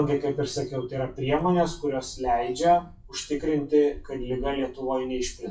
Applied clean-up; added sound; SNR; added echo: classical method WPE with log-MMSE.